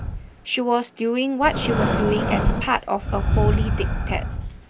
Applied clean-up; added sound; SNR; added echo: none; Breathing; -1 dB; none.